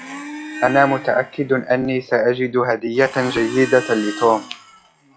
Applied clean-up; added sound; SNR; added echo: classical method log-MMSE.